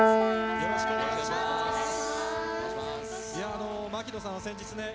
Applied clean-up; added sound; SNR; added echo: none; Piano; -5 dB; none.